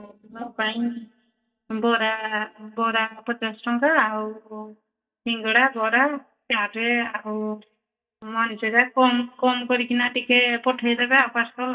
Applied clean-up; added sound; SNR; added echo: neural mask model DeepFilterNet 3.